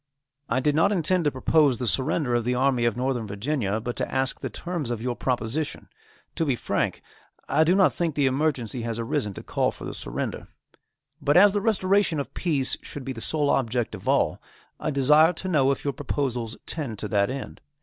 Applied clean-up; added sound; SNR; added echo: none; none; none; none.